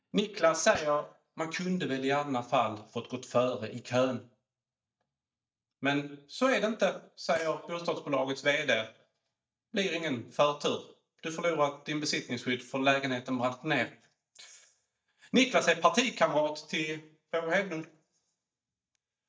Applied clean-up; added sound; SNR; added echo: neural mask model DeepFilterNet 3.